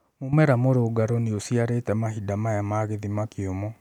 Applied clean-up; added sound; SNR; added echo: none; none; none; none.